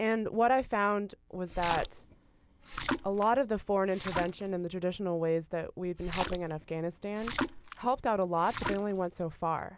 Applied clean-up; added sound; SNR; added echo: none; Splash, splatter; 8 dB; none.